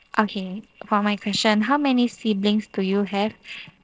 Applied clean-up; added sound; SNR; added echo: neural separator model SepFormer DNS4.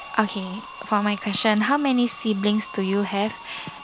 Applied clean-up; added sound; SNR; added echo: none; Alarm; 6 dB; none.